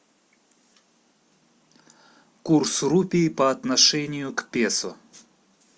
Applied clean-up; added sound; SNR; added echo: none; none; none; none.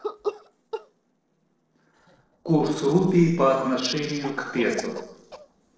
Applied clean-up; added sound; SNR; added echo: neural separator model SepFormer DNS4.